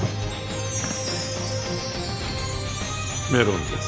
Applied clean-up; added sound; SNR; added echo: none; Wind chime; 9 dB; none.